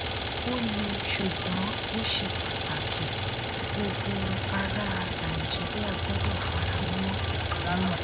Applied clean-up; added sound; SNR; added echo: none; Idling; -4 dB; none.